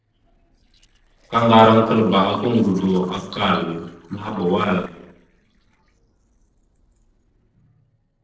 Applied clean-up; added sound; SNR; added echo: neural separator model SepFormer DNS4.